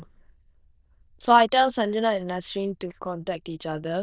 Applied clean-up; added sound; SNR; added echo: neural diffusion model UNIVERSE++.